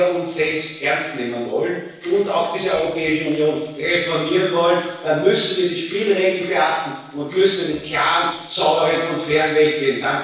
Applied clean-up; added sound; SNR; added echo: neural separator model SepFormer DNS4.